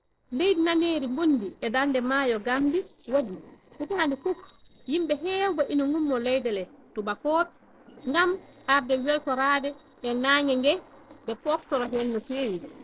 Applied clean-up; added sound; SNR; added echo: neural separator model SepFormer DNS4.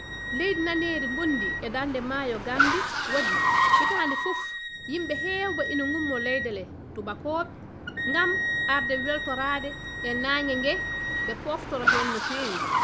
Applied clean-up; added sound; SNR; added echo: none; Wind instrument, woodwind instrument + Car; -2 dB; none.